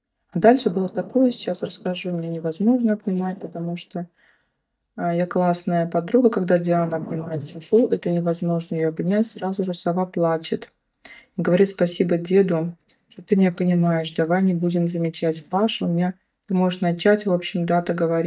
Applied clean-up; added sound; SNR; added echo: neural mask model DeepFilterNet 3.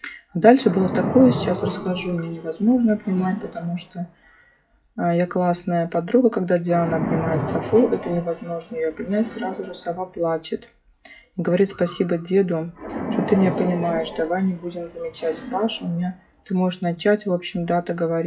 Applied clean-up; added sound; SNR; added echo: classical method WPE with log-MMSE.